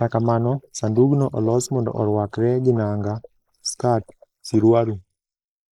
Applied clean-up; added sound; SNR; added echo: neural mask model Resemble Enhance denoiser.